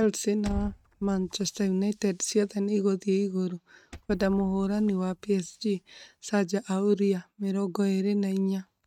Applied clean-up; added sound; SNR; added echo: neural mask model RNNoise.